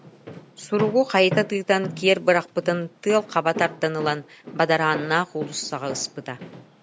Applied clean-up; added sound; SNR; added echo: none; Walk, footsteps; 13 dB; none.